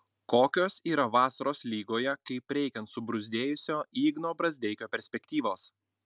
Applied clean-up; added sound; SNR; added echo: none; none; none; none.